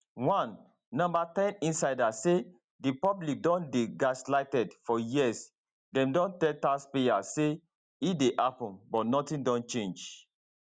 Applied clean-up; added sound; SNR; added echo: none; none; none; none.